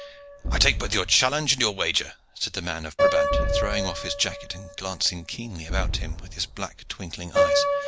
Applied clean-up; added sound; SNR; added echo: none; Piano + Boom; -1 dB; none.